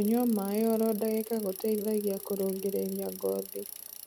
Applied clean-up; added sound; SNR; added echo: none; Bicycle; 14 dB; none.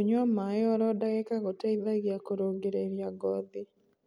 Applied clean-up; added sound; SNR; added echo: none; none; none; none.